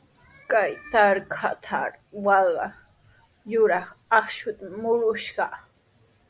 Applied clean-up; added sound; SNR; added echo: none; none; none; none.